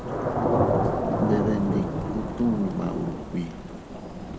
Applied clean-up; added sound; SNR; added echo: none; Thunder / Rain; -3 dB; reverberation time 0.8 s.